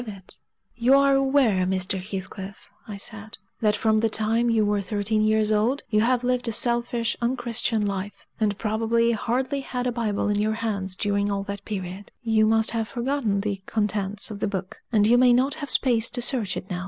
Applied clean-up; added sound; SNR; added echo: none; none; none; none.